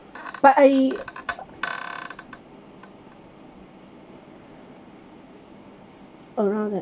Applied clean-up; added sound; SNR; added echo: none; none; none; none.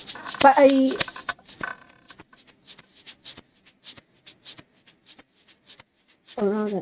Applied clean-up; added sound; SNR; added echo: neural mask model RNNoise.